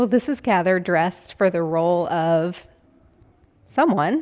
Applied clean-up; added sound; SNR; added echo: none; none; none; none.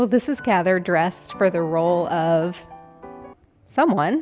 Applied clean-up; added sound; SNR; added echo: none; Piano; 19 dB; none.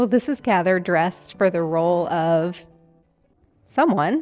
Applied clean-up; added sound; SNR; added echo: neural separator model SepFormer DNS4.